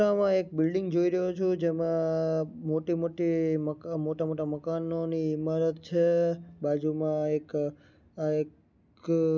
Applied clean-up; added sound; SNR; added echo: none; none; none; none.